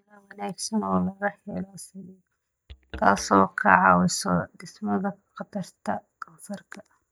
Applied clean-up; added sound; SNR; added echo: neural mask model DeepFilterNet 3.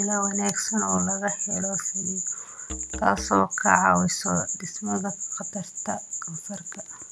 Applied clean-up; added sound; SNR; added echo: none; Musical instrument; 15 dB; none.